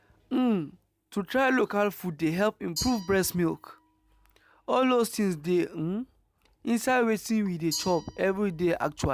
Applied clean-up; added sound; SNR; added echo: none; Glass; 18 dB; none.